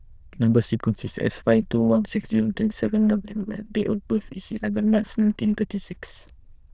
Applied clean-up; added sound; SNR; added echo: neural diffusion model UNIVERSE++.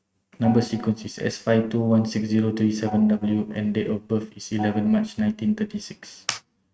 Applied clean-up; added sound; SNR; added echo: neural mask model RNNoise.